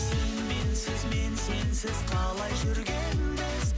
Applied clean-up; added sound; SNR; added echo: none; none; none; none.